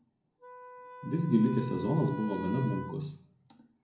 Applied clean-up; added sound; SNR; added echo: none; Wind instrument, woodwind instrument; 13 dB; reverberation time 0.6 s.